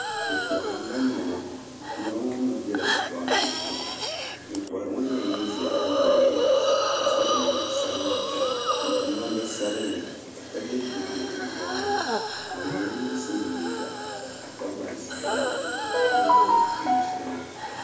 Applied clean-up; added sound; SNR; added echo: none; Hiss; -1 dB; reverberation time 0.8 s.